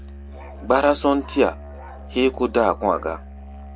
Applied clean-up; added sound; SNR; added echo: none; Musical instrument; 15 dB; none.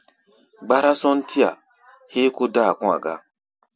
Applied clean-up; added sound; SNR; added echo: none; none; none; none.